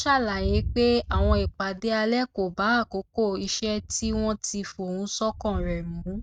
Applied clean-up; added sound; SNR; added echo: neural mask model RNNoise.